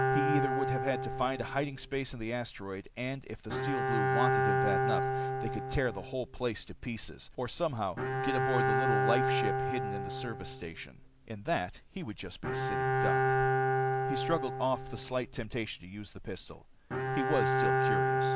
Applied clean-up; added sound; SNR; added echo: none; Bowed string instrument; -4 dB; none.